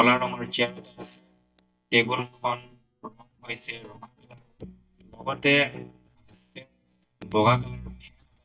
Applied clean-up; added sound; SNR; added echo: neural mask model DeepFilterNet 3.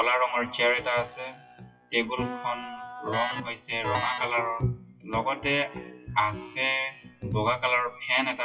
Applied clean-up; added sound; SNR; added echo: classical method WPE with log-MMSE.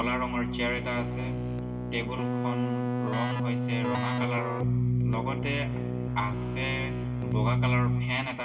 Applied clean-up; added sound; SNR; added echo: none; Keyboard (musical); -5 dB; reverberation time 2.7 s.